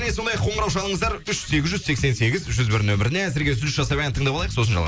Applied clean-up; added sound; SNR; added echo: none; none; none; none.